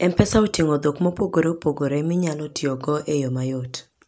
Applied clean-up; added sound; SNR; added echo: none; none; none; none.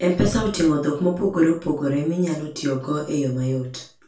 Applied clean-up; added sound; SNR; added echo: none; none; none; reverberation time 0.3 s.